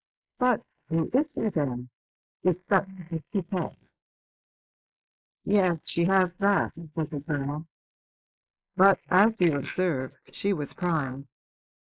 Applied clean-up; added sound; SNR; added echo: neural mask model Resemble Enhance denoiser.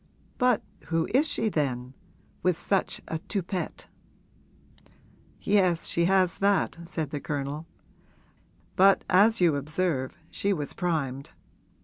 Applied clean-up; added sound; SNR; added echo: none; none; none; none.